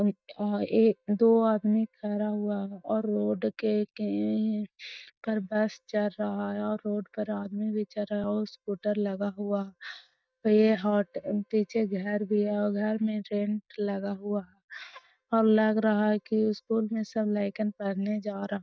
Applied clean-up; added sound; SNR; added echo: neural mask model DeepFilterNet 3.